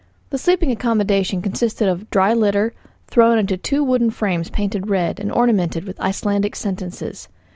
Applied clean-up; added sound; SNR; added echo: none; none; none; none.